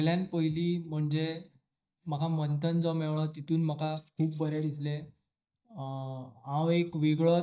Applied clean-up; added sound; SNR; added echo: neural mask model DeepFilterNet 3.